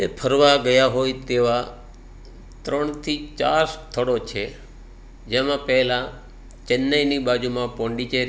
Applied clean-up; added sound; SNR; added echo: none; none; none; none.